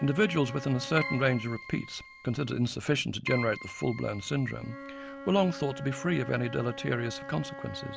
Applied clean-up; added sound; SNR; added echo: none; Wind instrument, woodwind instrument + Keyboard (musical); 12 dB; none.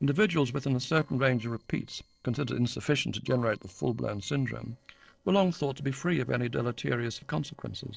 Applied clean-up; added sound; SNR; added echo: neural separator model SepFormer DNS4.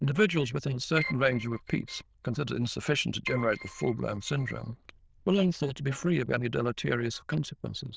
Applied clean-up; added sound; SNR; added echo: neural diffusion model UNIVERSE++.